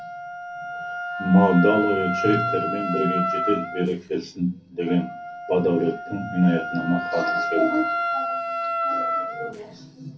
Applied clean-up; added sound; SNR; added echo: none; Wind instrument, woodwind instrument; 4 dB; reverberation time 0.3 s.